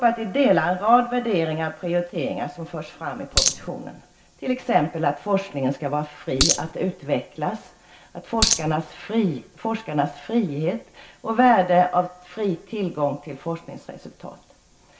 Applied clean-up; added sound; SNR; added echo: none; Coin (dropping); -3 dB; reverberation time 0.2 s.